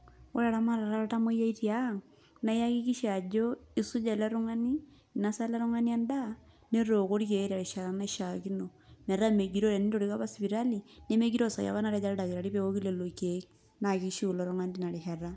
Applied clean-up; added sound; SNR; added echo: none; none; none; none.